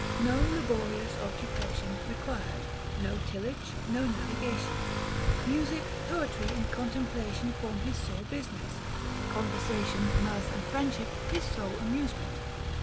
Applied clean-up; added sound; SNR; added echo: none; Motorcycle / Accelerating, revving, vroom; -2 dB; none.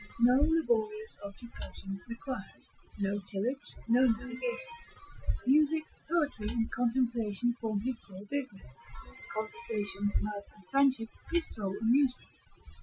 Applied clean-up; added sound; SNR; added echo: classical method Wiener filter.